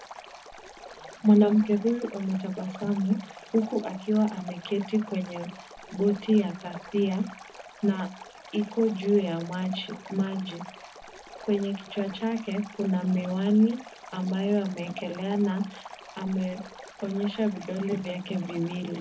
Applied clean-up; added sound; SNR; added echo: none; Stream; 17 dB; reverberation time 0.4 s.